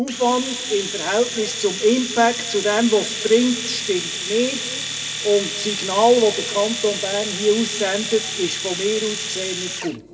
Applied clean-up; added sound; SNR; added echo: none; Domestic sounds, home sounds; 6 dB; reverberation time 1.6 s.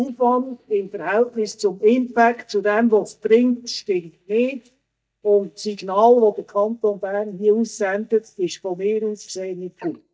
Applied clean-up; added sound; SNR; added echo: neural mask model DeepFilterNet 3.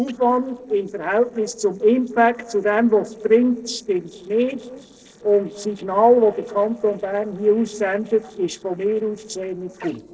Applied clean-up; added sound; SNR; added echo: neural separator model SepFormer DNS4.